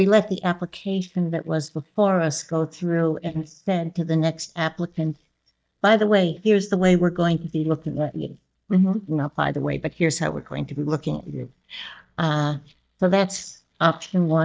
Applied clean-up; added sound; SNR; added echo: neural mask model DeepFilterNet 3.